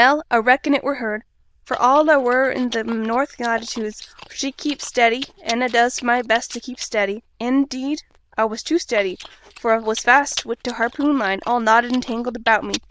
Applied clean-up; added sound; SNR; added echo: neural diffusion model UNIVERSE++.